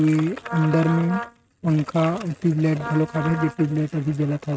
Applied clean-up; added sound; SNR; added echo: neural mask model RNNoise.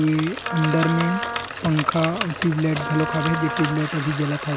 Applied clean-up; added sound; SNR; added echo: none; Bicycle + Wind instrument, woodwind instrument; 5 dB; none.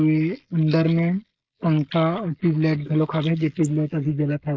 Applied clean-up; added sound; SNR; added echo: neural mask model Resemble Enhance denoiser.